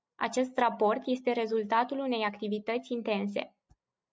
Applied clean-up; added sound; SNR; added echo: none; none; none; none.